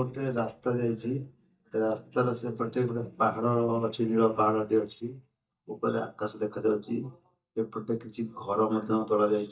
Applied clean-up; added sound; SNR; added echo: neural mask model DeepFilterNet 3.